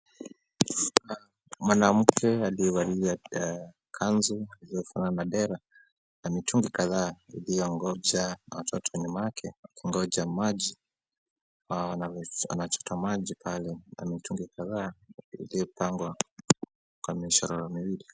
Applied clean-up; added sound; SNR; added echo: none; none; none; none.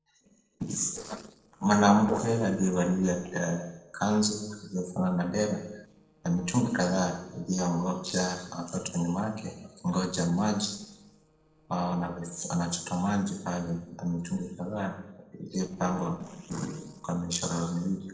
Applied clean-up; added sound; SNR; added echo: neural separator model SepFormer DNS4.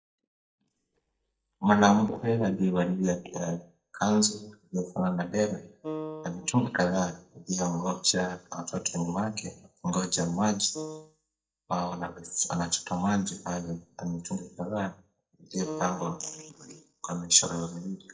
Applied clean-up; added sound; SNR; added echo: neural mask model DeepFilterNet 3.